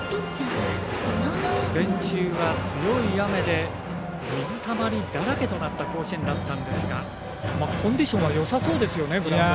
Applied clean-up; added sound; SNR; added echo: none; none; none; none.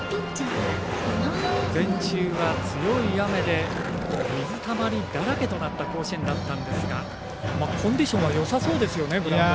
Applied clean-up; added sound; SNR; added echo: none; Skateboard; 14 dB; none.